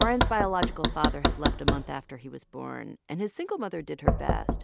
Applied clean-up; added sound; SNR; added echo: none; Knock; -4 dB; none.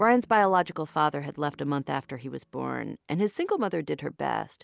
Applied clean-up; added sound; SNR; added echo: none; none; none; none.